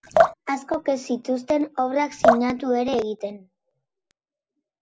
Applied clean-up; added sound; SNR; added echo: none; Drip; 0 dB; none.